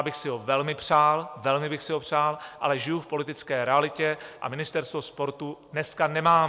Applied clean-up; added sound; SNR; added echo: none; none; none; none.